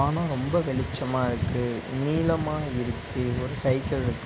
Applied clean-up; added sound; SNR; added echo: none; none; none; none.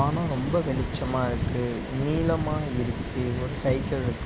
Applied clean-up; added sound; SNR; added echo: none; Thunder / Rain; 7 dB; none.